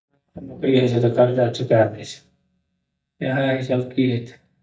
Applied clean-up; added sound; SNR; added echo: neural mask model DeepFilterNet 3.